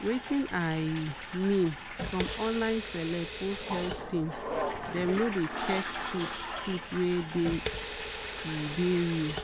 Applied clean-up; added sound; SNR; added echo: none; Toilet flush + Sink (filling or washing) / Water tap, faucet; 2 dB; none.